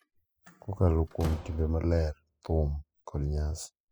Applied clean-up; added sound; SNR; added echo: classical method spectral subtraction.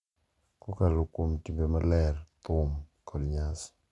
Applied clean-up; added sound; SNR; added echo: none; none; none; none.